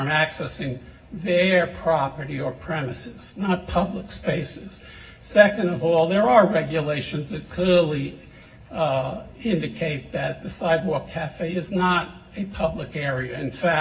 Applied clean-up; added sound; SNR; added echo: none; none; none; reverberation time 0.4 s.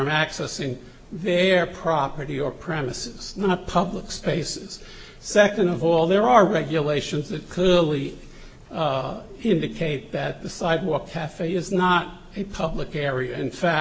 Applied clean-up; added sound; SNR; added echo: none; none; none; none.